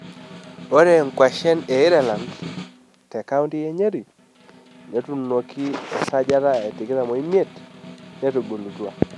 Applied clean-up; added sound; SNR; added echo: none; Snare drum; 17 dB; none.